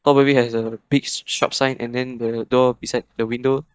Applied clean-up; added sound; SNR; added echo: neural mask model DeepFilterNet 3.